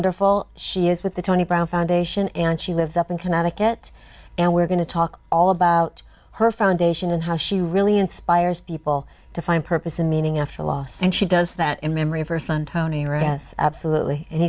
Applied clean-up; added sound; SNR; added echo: none; none; none; none.